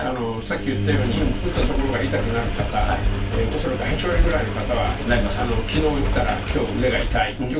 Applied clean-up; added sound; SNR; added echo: none; Engine; -1 dB; reverberation time 0.2 s.